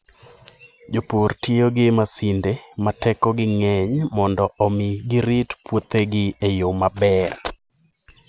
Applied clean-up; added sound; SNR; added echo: none; none; none; none.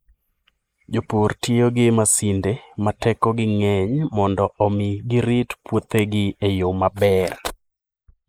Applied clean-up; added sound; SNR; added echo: neural mask model Resemble Enhance denoiser.